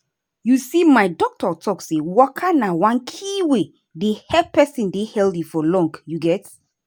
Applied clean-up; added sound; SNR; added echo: none; none; none; none.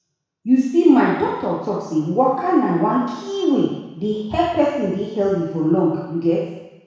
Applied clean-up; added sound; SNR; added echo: none; none; none; reverberation time 1.1 s.